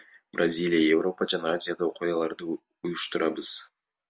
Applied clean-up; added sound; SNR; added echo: none; none; none; none.